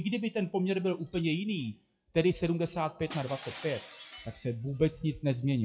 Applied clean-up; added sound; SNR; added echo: classical method WPE with log-MMSE.